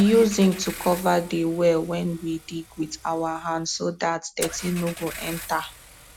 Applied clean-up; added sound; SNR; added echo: none; Engine / Car; 16 dB; none.